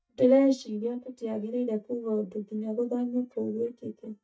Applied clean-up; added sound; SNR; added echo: neural mask model DeepFilterNet 3.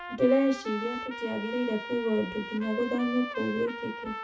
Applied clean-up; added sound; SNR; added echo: none; Trumpet; 10 dB; reverberation time 0.2 s.